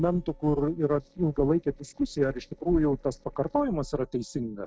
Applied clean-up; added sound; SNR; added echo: neural separator model SepFormer DNS4.